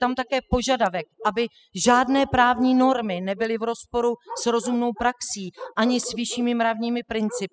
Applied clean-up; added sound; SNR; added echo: classical method spectral subtraction.